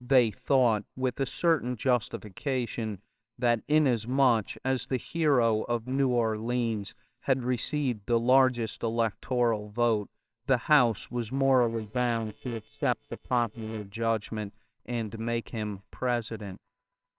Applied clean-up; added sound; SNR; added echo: neural separator model SepFormer WHAMR!.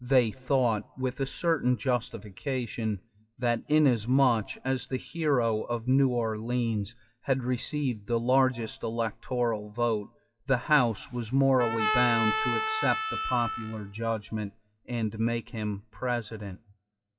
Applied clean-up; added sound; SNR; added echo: classical method WPE with log-MMSE.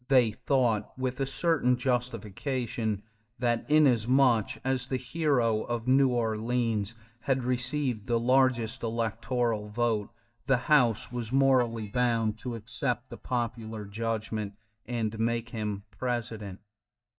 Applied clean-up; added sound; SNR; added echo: neural mask model DeepFilterNet 3.